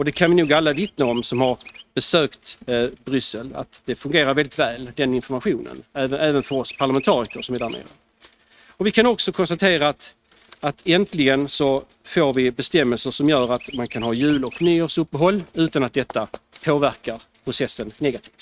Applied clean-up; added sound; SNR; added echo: neural mask model RNNoise.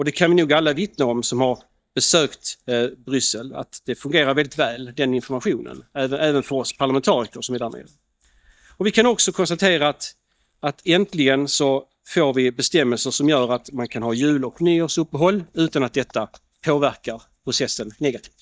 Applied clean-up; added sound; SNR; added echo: neural mask model DeepFilterNet 3.